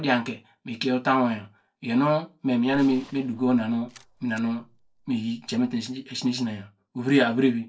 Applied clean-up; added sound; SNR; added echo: neural separator model SepFormer DNS4.